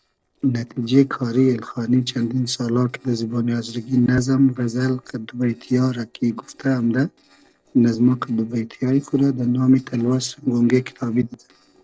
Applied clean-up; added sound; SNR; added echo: neural separator model SepFormer DNS4.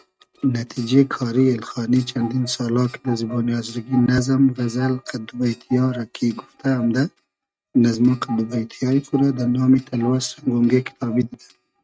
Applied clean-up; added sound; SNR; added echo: neural mask model RNNoise.